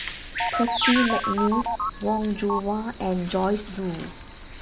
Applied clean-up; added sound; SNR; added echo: none; Bird vocalization, bird call, bird song + Telephone; 3 dB; none.